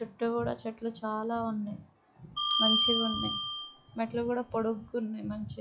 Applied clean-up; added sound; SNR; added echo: classical method log-MMSE.